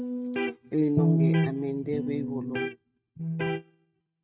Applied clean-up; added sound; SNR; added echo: neural mask model RNNoise.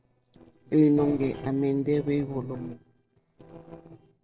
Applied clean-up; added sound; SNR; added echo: neural separator model SepFormer DNS4.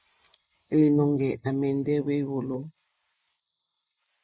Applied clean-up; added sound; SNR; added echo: neural mask model Resemble Enhance denoiser.